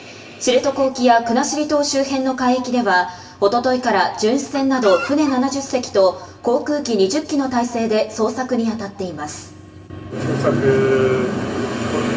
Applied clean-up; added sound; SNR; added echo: none; Chicken, rooster; 12 dB; reverberation time 0.8 s.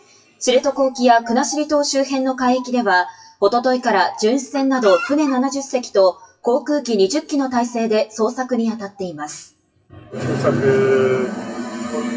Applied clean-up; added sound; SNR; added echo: classical method WPE with log-MMSE.